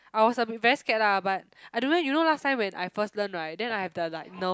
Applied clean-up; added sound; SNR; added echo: none; none; none; none.